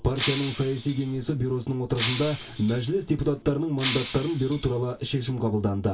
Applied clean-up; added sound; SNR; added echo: none; Shatter; 10 dB; reverberation time 0.1 s.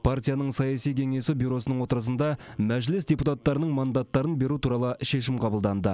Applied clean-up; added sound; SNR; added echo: none; none; none; none.